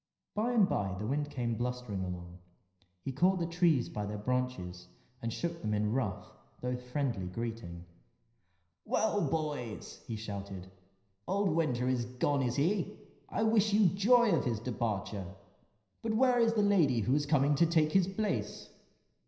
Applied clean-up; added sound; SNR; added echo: none; none; none; reverberation time 0.9 s.